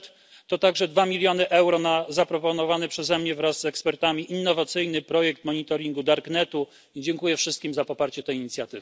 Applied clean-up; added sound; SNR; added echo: none; none; none; none.